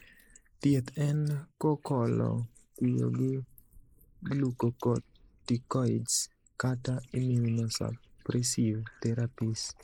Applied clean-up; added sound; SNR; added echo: neural mask model Resemble Enhance denoiser.